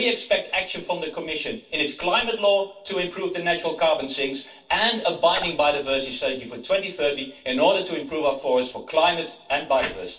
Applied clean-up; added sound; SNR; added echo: neural separator model SepFormer DNS4.